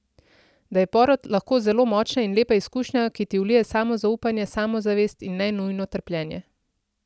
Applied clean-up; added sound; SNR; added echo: none; none; none; none.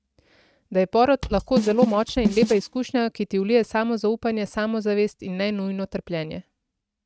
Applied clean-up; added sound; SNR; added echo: neural mask model RNNoise.